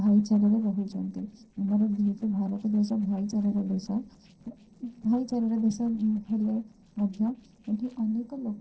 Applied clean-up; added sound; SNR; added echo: neural separator model SepFormer DNS4.